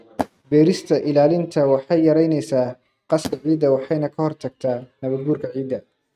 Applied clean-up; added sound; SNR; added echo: neural mask model RNNoise.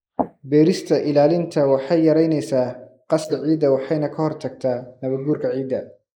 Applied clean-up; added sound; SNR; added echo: neural mask model Resemble Enhance denoiser.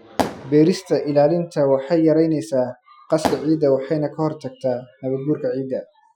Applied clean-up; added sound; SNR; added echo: classical method Wiener filter.